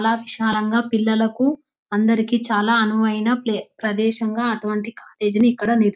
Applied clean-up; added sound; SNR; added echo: none; none; none; none.